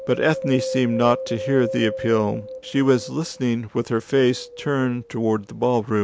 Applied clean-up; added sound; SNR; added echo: none; Wind; 11 dB; none.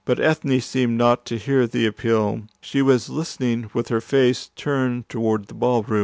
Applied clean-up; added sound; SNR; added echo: none; none; none; none.